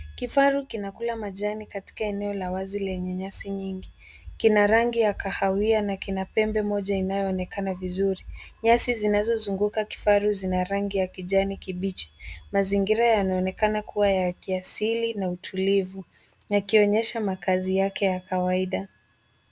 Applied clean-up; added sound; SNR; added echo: none; none; none; none.